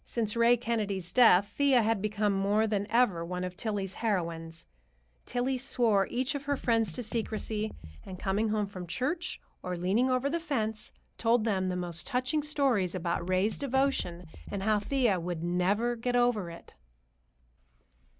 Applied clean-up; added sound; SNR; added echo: none; Drum kit; 11 dB; none.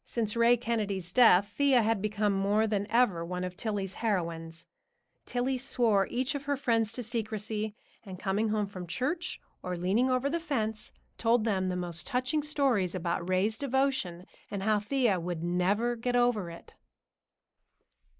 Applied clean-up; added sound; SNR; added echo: neural mask model Resemble Enhance denoiser.